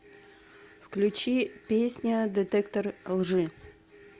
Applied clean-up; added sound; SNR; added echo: none; none; none; none.